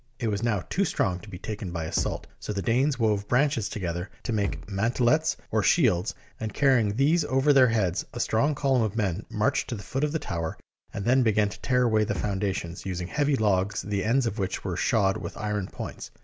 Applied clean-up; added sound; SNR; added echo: none; Bass drum; 9 dB; none.